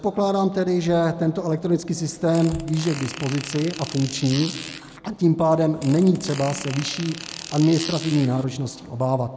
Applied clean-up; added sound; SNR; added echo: none; Fart; 13 dB; none.